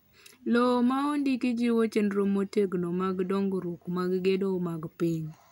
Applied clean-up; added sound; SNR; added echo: none; none; none; none.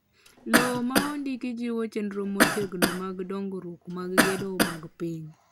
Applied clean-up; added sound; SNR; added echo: none; Cough; -4 dB; none.